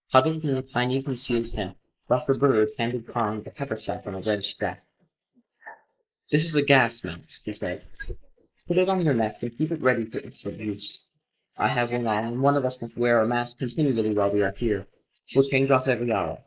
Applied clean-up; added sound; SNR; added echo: neural mask model Resemble Enhance denoiser.